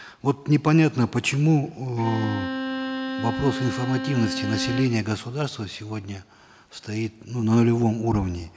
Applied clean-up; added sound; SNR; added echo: none; Bowed string instrument; 6 dB; none.